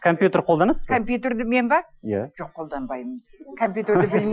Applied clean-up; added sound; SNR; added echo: classical method Wiener filter.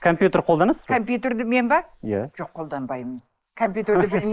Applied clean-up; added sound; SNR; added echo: neural mask model Resemble Enhance denoiser.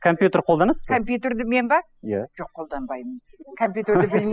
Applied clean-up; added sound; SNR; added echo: classical method spectral subtraction.